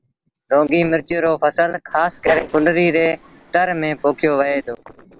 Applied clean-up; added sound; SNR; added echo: neural separator model SepFormer DNS4.